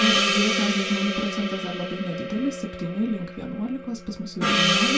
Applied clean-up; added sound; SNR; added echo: none; Gong; -2 dB; reverberation time 0.2 s.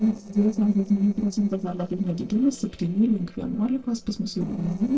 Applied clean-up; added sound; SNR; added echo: neural separator model SepFormer DNS4.